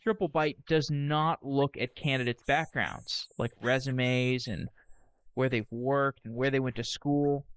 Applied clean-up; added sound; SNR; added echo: neural mask model Resemble Enhance denoiser.